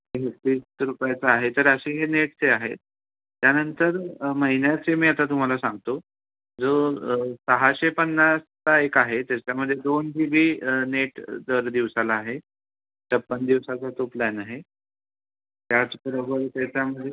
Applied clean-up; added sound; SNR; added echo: none; none; none; none.